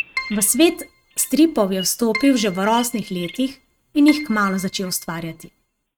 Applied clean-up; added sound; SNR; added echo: neural mask model RNNoise.